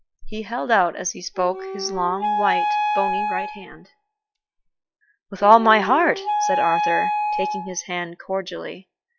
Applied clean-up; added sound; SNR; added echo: classical method log-MMSE.